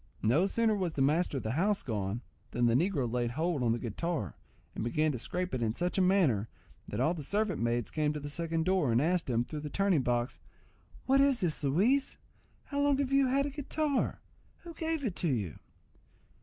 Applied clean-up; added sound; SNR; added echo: none; none; none; none.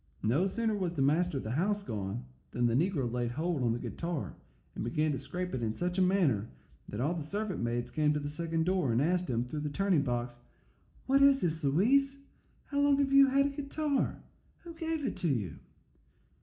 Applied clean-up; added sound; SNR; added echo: none; none; none; reverberation time 0.4 s.